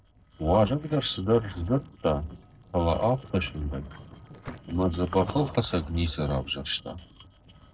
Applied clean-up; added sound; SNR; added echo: neural separator model SepFormer DNS4.